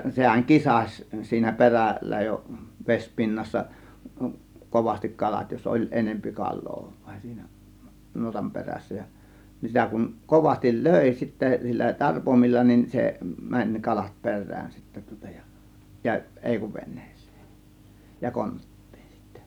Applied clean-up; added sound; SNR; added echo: none; none; none; none.